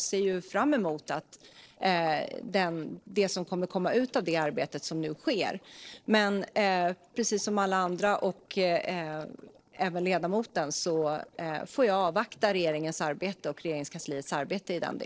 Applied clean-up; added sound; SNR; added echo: neural separator model SepFormer DNS4.